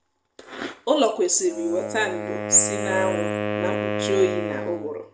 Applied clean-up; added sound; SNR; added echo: none; Wind instrument, woodwind instrument; 5 dB; reverberation time 0.7 s.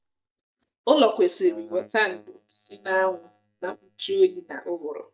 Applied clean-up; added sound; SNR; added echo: neural mask model DeepFilterNet 3.